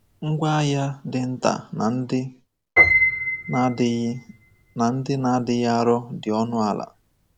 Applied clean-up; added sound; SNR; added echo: none; Piano; 4 dB; none.